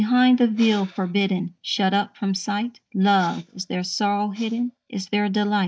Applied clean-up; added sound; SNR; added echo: neural mask model DeepFilterNet 3.